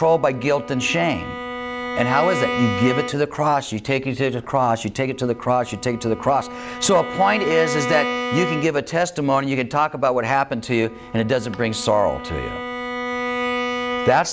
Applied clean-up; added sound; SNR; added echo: none; Bowed string instrument; 8 dB; none.